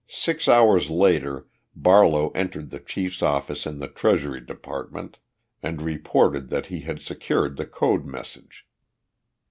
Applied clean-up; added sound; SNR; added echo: none; none; none; none.